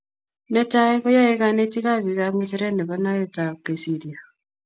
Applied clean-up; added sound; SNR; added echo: none; none; none; none.